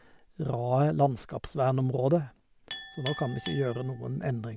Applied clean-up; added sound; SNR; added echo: none; Chink, clink; 12 dB; none.